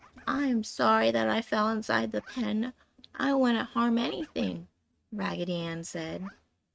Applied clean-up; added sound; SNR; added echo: neural mask model RNNoise.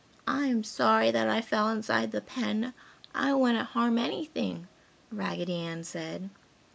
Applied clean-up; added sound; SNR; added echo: none; none; none; none.